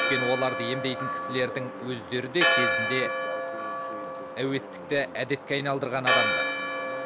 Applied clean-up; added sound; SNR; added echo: none; Church bell; -1 dB; none.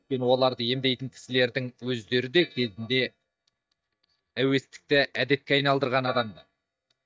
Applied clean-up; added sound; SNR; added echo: neural mask model DeepFilterNet 3.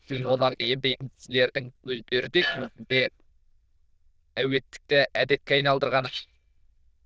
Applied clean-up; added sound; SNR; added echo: neural diffusion model UNIVERSE++.